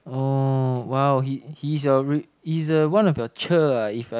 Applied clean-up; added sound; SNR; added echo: none; none; none; none.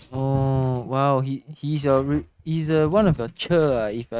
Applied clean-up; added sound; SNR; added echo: neural mask model RNNoise.